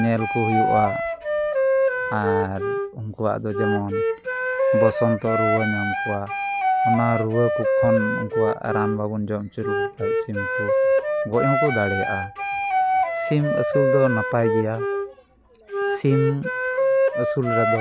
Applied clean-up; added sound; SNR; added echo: none; Wind instrument, woodwind instrument; -2 dB; none.